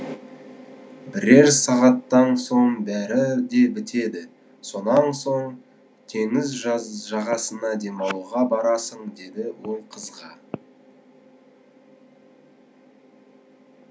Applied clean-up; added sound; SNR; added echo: none; none; none; none.